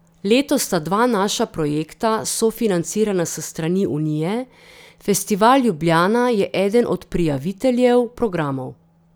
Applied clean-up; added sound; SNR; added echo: none; none; none; none.